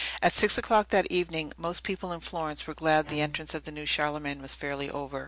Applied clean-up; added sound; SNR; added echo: none; Bowed string instrument; 16 dB; none.